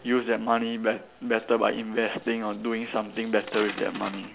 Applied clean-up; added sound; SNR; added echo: none; Coin (dropping); 16 dB; none.